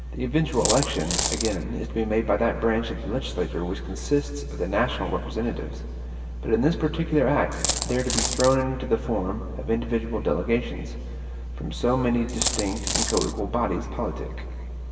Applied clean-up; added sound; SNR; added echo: none; Coin (dropping); 3 dB; reverberation time 2.8 s.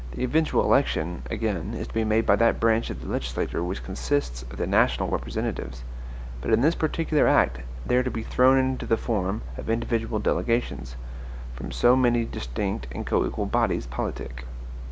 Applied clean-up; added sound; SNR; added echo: none; none; none; none.